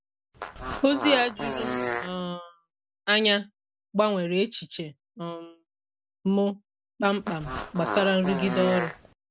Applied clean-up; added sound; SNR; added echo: none; Fart; 4 dB; none.